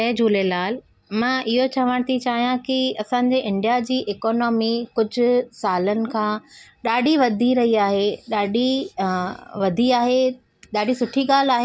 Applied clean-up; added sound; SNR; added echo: none; none; none; none.